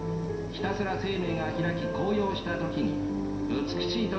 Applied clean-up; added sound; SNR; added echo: none; Mechanisms; 9 dB; reverberation time 0.7 s.